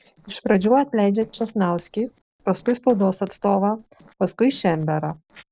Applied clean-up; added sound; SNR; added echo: neural separator model SepFormer DNS4.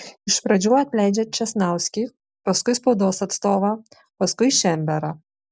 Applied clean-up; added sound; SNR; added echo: none; none; none; none.